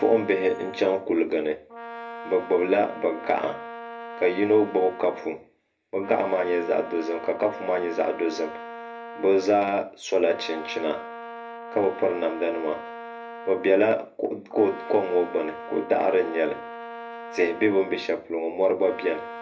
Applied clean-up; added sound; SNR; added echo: none; Brass instrument; 13 dB; reverberation time 0.3 s.